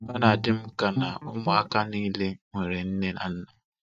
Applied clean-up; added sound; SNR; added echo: neural mask model DeepFilterNet 3.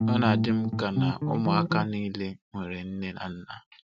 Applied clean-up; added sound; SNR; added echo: none; Bass guitar; -4 dB; none.